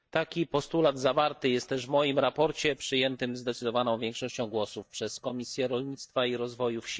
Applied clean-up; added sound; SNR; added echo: neural mask model DeepFilterNet 3.